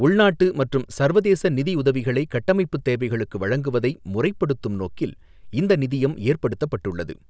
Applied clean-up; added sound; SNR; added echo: none; none; none; none.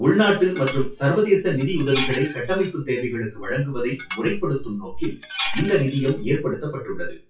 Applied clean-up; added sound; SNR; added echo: classical method WPE with log-MMSE.